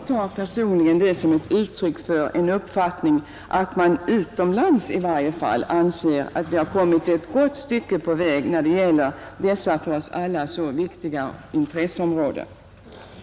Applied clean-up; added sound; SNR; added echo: none; none; none; none.